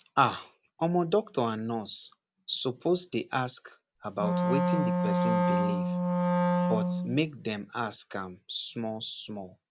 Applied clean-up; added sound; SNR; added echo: none; Wind instrument, woodwind instrument; -5 dB; none.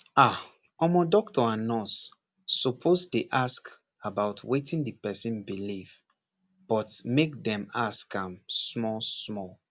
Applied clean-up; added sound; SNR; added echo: none; none; none; none.